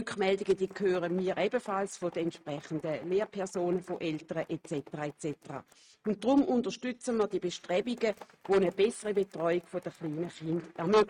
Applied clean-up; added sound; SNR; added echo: neural mask model RNNoise.